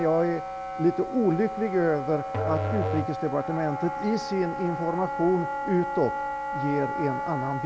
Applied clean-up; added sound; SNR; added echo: none; Musical instrument + Wind instrument, woodwind instrument; 4 dB; none.